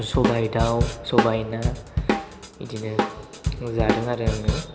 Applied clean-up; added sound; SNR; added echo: none; Drum kit; -1 dB; none.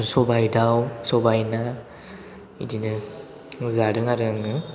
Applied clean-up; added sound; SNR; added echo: none; none; none; none.